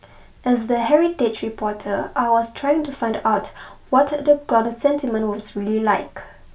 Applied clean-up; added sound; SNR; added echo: none; none; none; reverberation time 0.3 s.